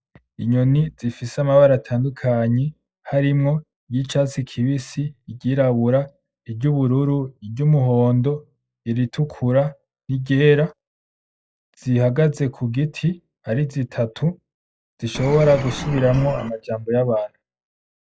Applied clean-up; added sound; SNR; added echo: classical method log-MMSE.